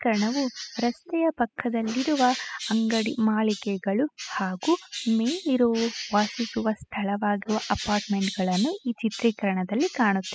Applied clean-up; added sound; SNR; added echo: classical method spectral subtraction.